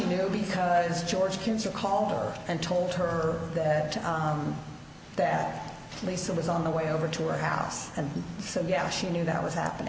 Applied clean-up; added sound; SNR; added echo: none; none; none; none.